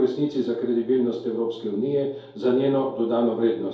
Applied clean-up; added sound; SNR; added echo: none; none; none; reverberation time 2.4 s.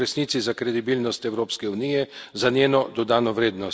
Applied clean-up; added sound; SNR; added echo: none; none; none; none.